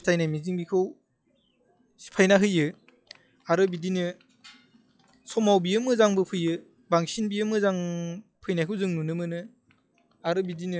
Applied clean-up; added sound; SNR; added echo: classical method log-MMSE.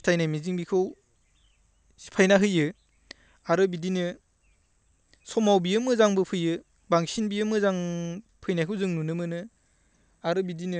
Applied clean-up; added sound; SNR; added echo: none; none; none; none.